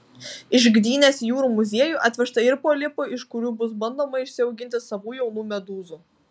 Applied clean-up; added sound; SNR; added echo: none; none; none; none.